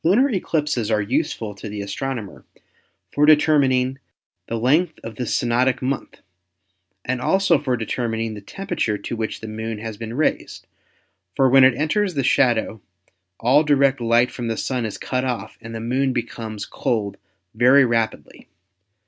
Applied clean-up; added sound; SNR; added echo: none; none; none; none.